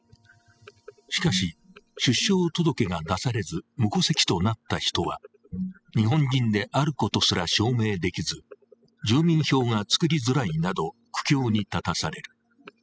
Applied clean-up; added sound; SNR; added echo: classical method spectral subtraction.